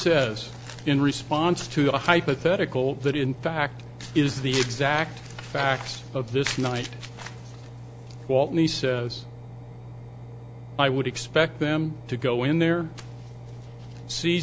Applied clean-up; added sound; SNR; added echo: none; Engine; 14 dB; none.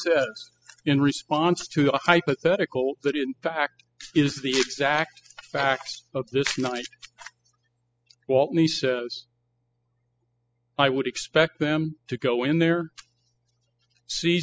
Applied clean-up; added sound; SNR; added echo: classical method spectral subtraction.